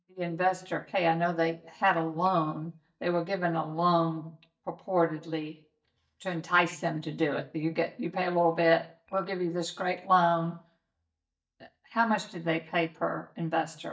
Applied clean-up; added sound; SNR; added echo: neural mask model DeepFilterNet 3.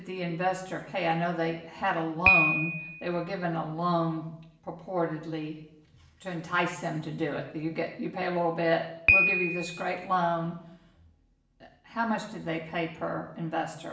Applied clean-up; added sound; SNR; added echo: none; Piano; 2 dB; reverberation time 0.7 s.